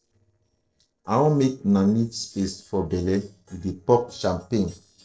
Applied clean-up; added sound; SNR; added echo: neural separator model SepFormer DNS4.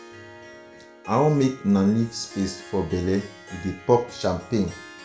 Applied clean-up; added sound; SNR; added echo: none; Harp; 19 dB; reverberation time 0.4 s.